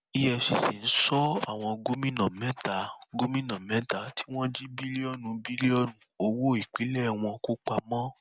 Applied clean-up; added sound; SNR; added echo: none; none; none; none.